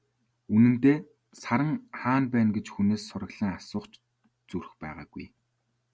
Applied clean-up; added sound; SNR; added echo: none; none; none; none.